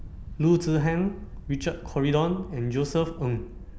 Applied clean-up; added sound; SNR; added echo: none; Wind; 13 dB; none.